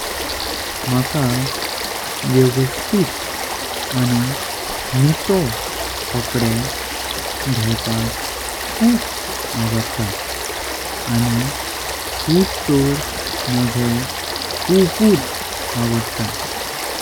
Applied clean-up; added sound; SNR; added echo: none; Stream / Frog; 4 dB; none.